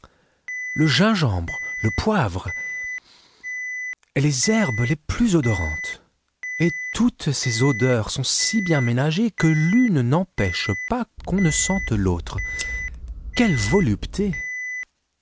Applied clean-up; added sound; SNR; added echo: none; Alarm + Scissors; 9 dB; none.